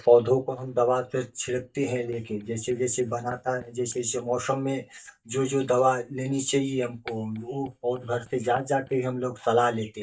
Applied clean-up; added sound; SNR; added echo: neural mask model DeepFilterNet 3.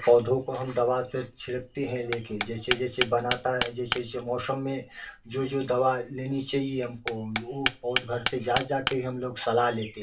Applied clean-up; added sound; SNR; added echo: none; Hammer; 2 dB; reverberation time 0.2 s.